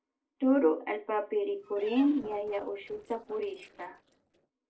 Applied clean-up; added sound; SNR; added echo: neural separator model SepFormer DNS4.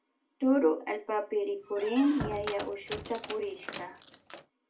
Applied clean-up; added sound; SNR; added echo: none; Squeak; 10 dB; reverberation time 0.2 s.